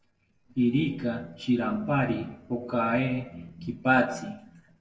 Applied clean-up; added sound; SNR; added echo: neural separator model SepFormer DNS4.